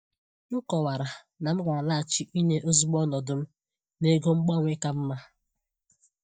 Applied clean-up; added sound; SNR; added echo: neural mask model DeepFilterNet 3.